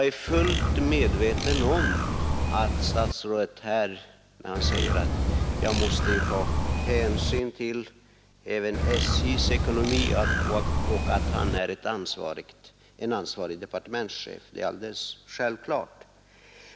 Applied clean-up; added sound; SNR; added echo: none; Bird; -5 dB; none.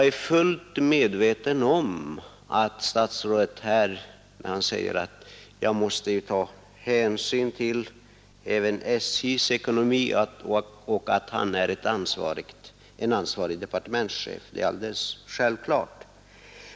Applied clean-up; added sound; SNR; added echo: none; none; none; none.